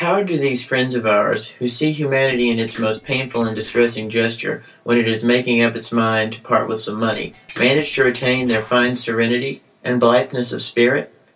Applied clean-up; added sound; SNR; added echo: neural separator model SepFormer DNS4.